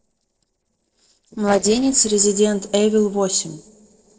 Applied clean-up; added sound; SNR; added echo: neural separator model SepFormer DNS4.